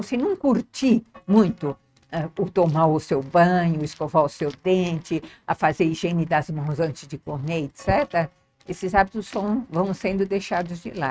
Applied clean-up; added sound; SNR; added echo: neural mask model RNNoise.